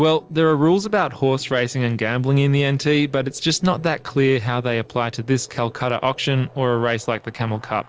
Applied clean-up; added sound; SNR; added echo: neural separator model SepFormer DNS4.